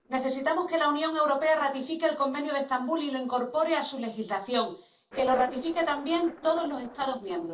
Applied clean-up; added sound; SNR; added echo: neural separator model SepFormer DNS4.